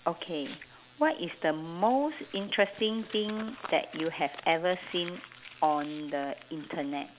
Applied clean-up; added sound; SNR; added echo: none; Crumpling, crinkling; 19 dB; none.